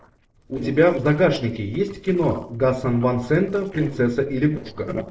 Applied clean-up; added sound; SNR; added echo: neural separator model SepFormer DNS4.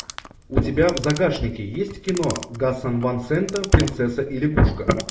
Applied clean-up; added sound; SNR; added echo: none; Clock; 16 dB; reverberation time 0.4 s.